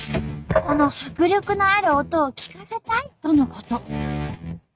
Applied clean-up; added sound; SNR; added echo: neural mask model RNNoise.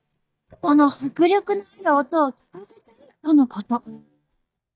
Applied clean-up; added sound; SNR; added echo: neural mask model DeepFilterNet 3.